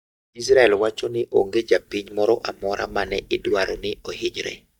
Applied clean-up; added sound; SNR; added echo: neural mask model DeepFilterNet 3.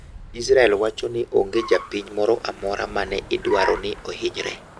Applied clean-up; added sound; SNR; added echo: none; Car; 13 dB; none.